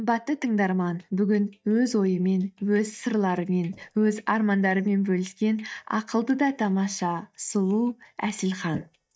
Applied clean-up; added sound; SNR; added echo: neural mask model DeepFilterNet 3.